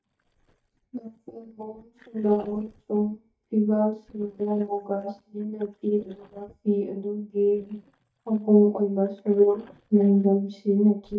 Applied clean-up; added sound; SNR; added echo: neural mask model DeepFilterNet 3.